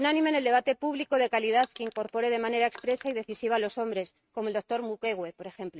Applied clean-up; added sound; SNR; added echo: neural mask model RNNoise.